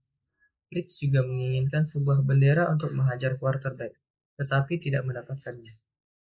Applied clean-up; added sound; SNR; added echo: neural mask model Resemble Enhance denoiser.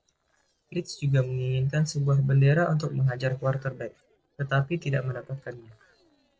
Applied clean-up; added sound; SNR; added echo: neural separator model SepFormer DNS4.